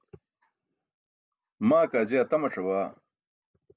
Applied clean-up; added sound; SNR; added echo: none; none; none; none.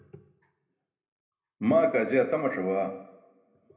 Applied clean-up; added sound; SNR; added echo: none; none; none; reverberation time 0.9 s.